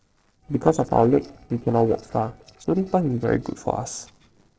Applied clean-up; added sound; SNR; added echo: neural separator model SepFormer DNS4.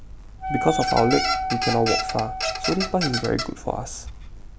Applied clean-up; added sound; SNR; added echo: none; Squeak + Wind instrument, woodwind instrument; 1 dB; none.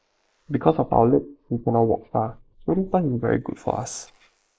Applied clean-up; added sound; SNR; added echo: neural mask model Resemble Enhance denoiser.